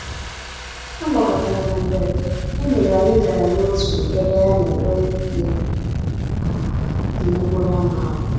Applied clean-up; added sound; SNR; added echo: none; Engine starting; 1 dB; reverberation time 1.2 s.